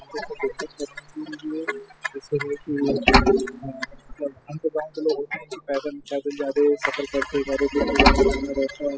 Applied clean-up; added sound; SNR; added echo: classical method spectral subtraction.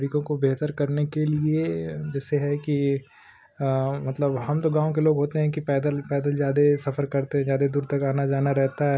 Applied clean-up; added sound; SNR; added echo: none; none; none; none.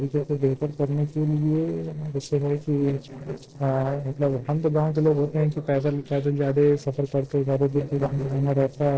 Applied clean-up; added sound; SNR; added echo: neural separator model SepFormer DNS4.